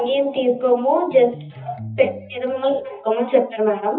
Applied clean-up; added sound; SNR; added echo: classical method WPE with log-MMSE.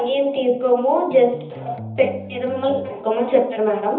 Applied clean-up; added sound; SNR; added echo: none; Electric guitar; 15 dB; reverberation time 0.7 s.